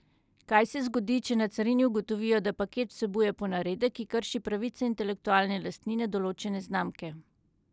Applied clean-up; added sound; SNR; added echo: none; none; none; none.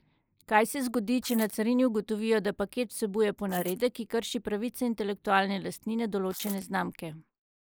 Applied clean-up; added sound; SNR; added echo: neural mask model Resemble Enhance denoiser.